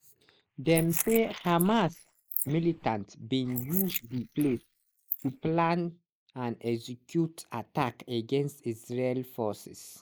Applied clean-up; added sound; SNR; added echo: neural mask model Resemble Enhance denoiser.